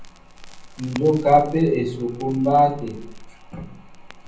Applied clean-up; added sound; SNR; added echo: none; Crackle; 17 dB; reverberation time 0.6 s.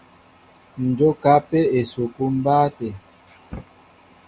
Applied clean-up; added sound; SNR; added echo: none; none; none; none.